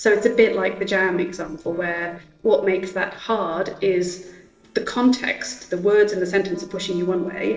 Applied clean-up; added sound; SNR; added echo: neural separator model SepFormer DNS4.